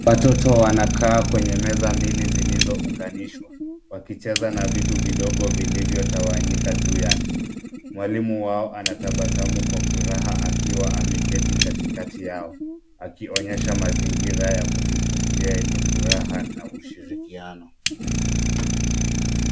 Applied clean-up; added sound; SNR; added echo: none; Idling; -4 dB; none.